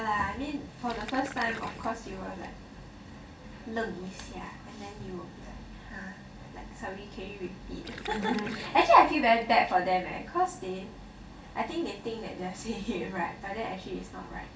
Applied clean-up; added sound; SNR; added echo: none; Gurgling; 14 dB; reverberation time 0.6 s.